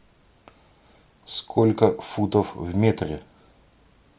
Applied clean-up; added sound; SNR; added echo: none; none; none; none.